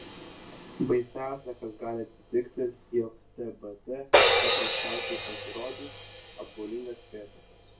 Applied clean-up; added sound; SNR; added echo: none; Crash cymbal; -4 dB; reverberation time 0.2 s.